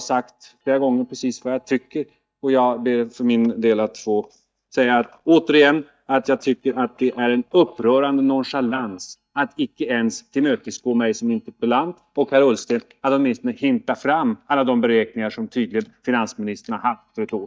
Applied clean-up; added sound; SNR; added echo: neural mask model DeepFilterNet 3.